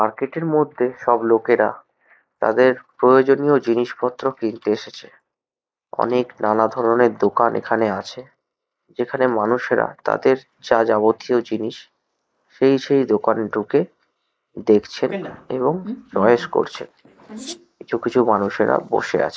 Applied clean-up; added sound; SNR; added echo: neural mask model Resemble Enhance denoiser.